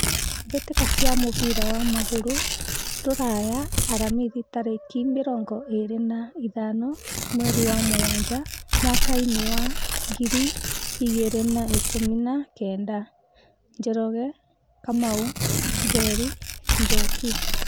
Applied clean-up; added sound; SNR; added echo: none; Tearing; -1 dB; none.